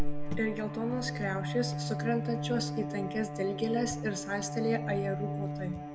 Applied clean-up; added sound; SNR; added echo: none; Bowed string instrument + Cricket; 0 dB; none.